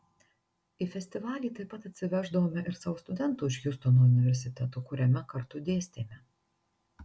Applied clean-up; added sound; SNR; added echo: none; none; none; none.